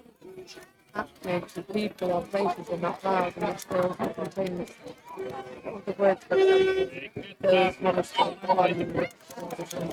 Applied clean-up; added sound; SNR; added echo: neural mask model RNNoise.